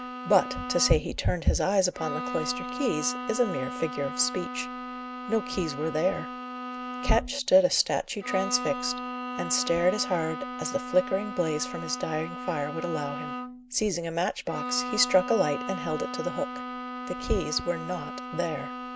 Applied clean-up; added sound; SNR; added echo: none; Bowed string instrument; 8 dB; none.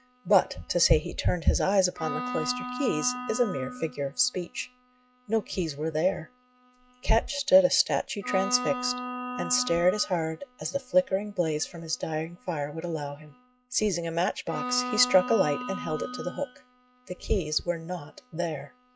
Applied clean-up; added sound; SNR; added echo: classical method log-MMSE.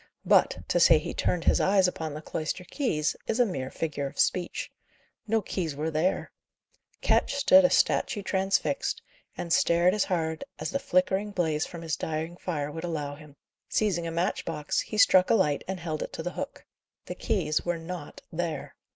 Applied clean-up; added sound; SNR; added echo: none; none; none; none.